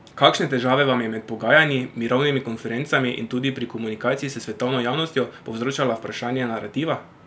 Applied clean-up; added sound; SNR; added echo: none; none; none; none.